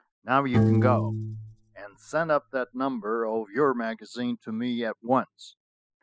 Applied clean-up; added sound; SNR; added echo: classical method spectral subtraction.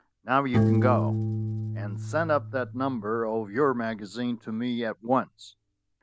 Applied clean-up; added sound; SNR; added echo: none; Piano; 2 dB; none.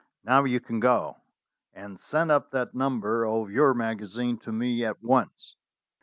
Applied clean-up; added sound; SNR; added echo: none; none; none; none.